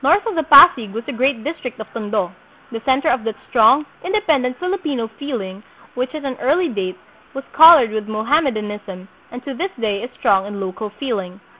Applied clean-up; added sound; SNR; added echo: none; none; none; none.